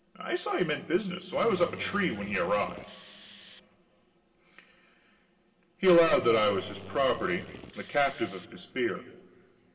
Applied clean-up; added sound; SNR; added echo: none; Drill; 17 dB; reverberation time 2.6 s.